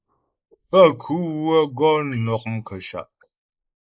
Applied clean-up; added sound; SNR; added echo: neural mask model Resemble Enhance denoiser.